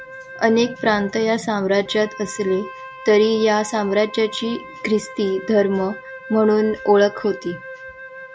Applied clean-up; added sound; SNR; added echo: none; Wind instrument, woodwind instrument; 17 dB; none.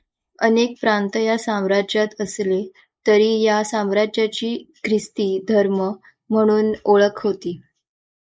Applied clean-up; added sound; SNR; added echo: neural mask model Resemble Enhance denoiser.